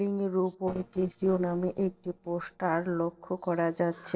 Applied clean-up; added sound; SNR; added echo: neural separator model SepFormer DNS4.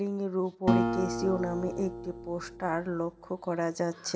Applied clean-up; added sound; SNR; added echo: none; Acoustic guitar; 2 dB; reverberation time 0.8 s.